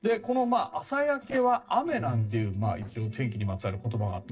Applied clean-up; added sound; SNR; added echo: neural separator model SepFormer DNS4.